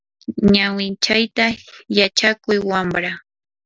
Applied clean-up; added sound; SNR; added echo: none; none; none; none.